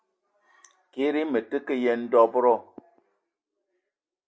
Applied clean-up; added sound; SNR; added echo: none; none; none; none.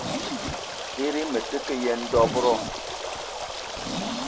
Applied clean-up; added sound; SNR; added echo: none; Stream + Zipper (clothing); 3 dB; none.